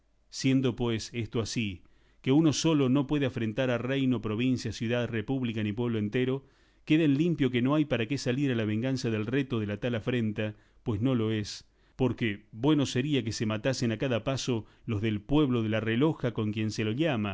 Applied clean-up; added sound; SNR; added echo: none; none; none; none.